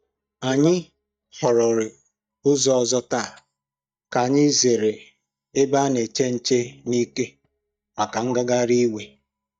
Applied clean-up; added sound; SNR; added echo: neural mask model DeepFilterNet 3.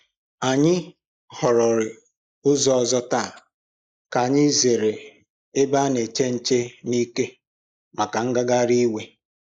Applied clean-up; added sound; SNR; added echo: neural mask model Resemble Enhance denoiser.